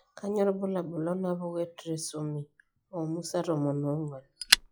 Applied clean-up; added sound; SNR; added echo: classical method log-MMSE.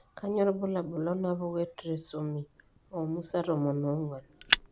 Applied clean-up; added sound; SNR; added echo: none; Fire; 4 dB; none.